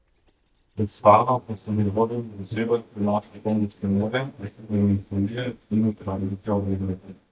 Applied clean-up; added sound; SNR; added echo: neural mask model DeepFilterNet 3.